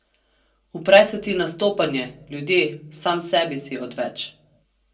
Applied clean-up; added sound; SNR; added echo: none; none; none; reverberation time 0.2 s.